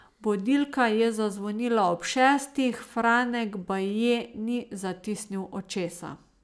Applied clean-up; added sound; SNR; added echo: none; none; none; none.